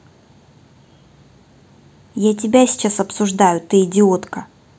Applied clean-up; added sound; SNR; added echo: none; none; none; none.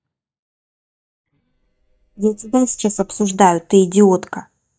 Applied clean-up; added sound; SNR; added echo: neural mask model DeepFilterNet 3.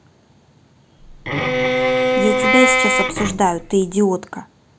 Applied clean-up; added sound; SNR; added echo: none; Bowed string instrument; -3 dB; none.